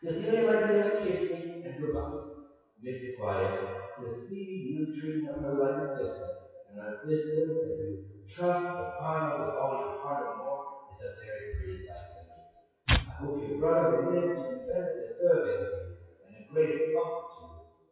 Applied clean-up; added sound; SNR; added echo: classical method WPE with log-MMSE.